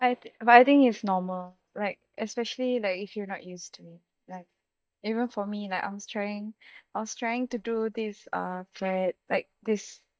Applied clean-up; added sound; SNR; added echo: neural mask model DeepFilterNet 3.